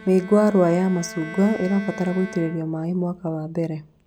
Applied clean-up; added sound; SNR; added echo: none; Bowed string instrument; 17 dB; none.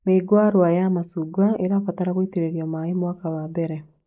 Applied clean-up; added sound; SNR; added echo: neural mask model Resemble Enhance denoiser.